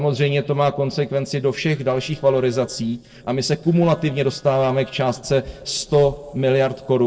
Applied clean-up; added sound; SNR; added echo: neural separator model SepFormer DNS4.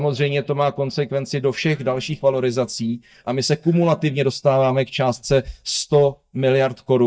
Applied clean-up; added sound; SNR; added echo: neural mask model DeepFilterNet 3.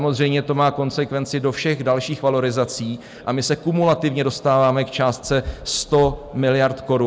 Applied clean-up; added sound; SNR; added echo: none; none; none; none.